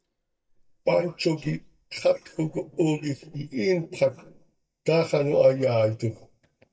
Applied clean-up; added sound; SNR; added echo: neural mask model DeepFilterNet 3.